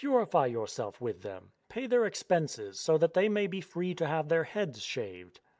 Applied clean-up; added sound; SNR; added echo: neural mask model Resemble Enhance denoiser.